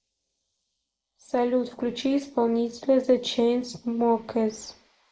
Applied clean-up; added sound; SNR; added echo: neural mask model Resemble Enhance denoiser.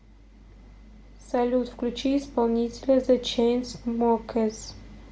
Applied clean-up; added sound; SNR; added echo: none; none; none; none.